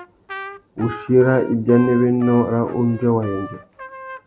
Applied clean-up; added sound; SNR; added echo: none; Trumpet; 16 dB; none.